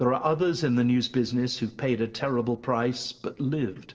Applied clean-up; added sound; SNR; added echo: neural separator model SepFormer DNS4.